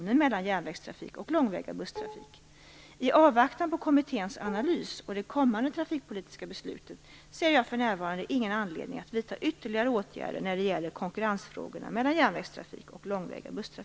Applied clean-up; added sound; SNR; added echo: none; Dishes, pots, and pans; 16 dB; none.